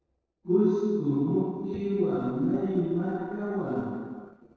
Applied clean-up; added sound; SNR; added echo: neural separator model SepFormer DNS4.